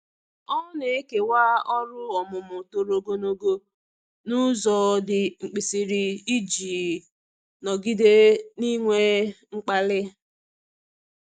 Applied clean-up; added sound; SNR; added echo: none; none; none; none.